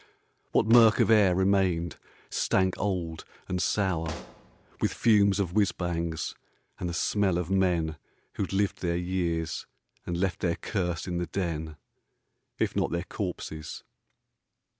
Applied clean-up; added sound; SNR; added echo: none; Explosion; 17 dB; none.